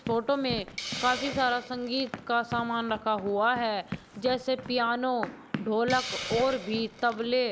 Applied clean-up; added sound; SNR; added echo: none; Run + Hiss; 10 dB; none.